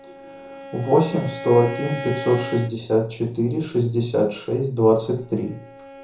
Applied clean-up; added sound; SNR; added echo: none; Bowed string instrument; 14 dB; reverberation time 0.6 s.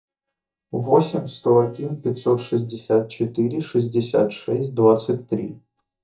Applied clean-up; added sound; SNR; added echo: neural mask model DeepFilterNet 3.